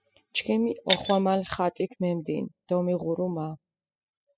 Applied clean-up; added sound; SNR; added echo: classical method spectral subtraction.